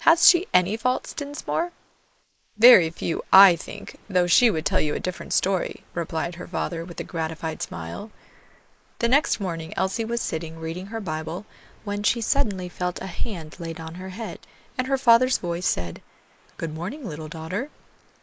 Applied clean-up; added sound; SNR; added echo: neural mask model Resemble Enhance denoiser.